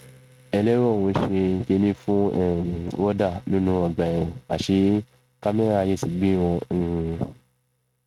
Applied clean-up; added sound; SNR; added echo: neural mask model RNNoise.